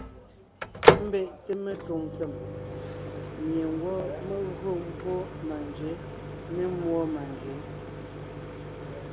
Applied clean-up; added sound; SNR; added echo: none; Microwave oven; -3 dB; none.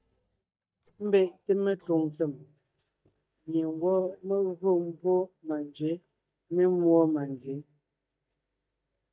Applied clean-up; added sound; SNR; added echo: neural mask model DeepFilterNet 3.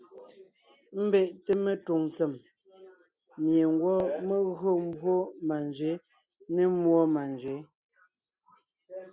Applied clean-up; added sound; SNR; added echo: none; none; none; none.